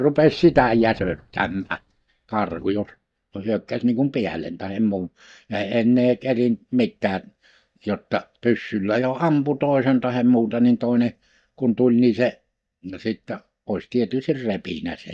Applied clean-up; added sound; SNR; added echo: neural mask model DeepFilterNet 3.